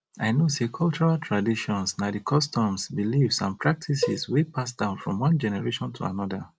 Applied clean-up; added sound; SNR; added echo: none; Cowbell; 9 dB; none.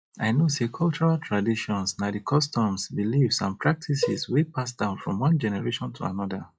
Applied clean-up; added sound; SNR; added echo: classical method log-MMSE.